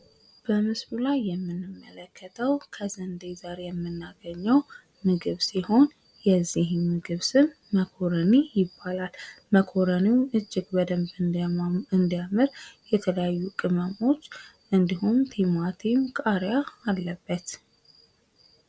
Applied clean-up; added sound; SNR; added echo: none; none; none; none.